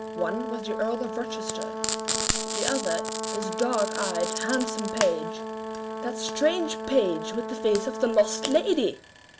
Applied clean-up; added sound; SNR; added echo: none; Brass instrument + Frying (food); 3 dB; none.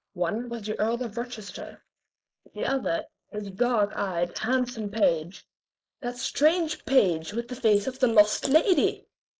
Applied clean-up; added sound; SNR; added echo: neural mask model Resemble Enhance denoiser.